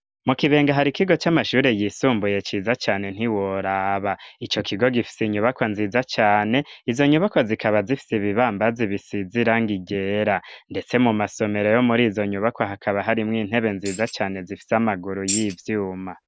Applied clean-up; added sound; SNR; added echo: neural mask model Resemble Enhance denoiser.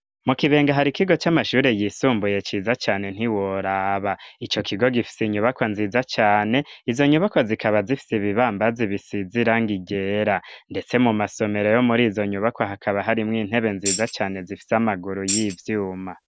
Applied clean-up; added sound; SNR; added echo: none; Tambourine; 8 dB; none.